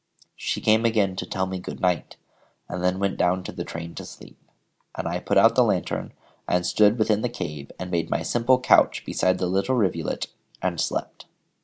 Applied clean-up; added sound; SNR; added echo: none; none; none; none.